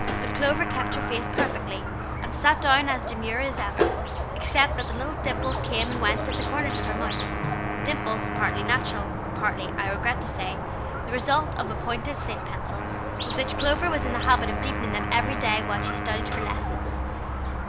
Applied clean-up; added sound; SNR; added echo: none; Squeak + Wind instrument, woodwind instrument; 0 dB; none.